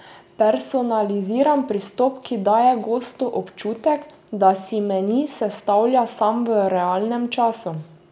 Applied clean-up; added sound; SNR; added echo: none; none; none; none.